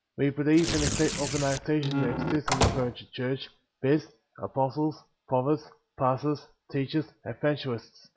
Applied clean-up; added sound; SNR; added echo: none; Squeak / Slam / Wood + Tearing; 1 dB; none.